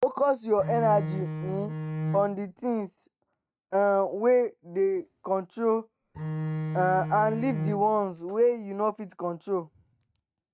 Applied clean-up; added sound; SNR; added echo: neural mask model RNNoise.